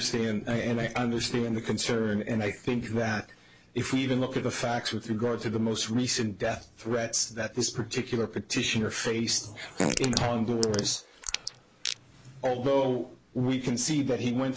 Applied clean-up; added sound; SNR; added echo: neural mask model Resemble Enhance denoiser.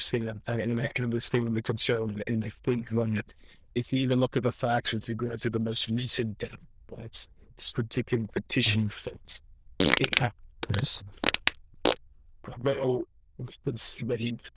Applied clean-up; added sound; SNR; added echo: neural diffusion model UNIVERSE++.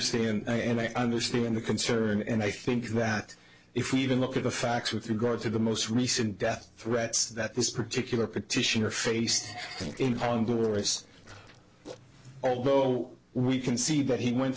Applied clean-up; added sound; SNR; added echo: neural separator model SepFormer DNS4.